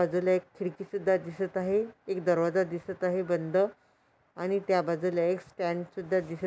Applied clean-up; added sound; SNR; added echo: none; none; none; none.